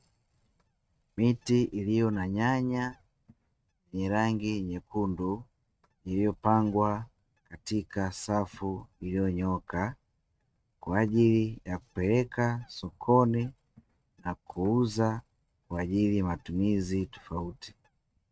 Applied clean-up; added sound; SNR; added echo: neural mask model RNNoise.